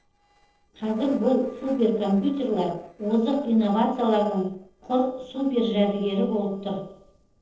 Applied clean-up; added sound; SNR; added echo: neural separator model SepFormer DNS4.